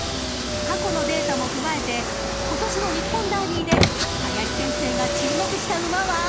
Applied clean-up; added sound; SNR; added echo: none; Car; -2 dB; none.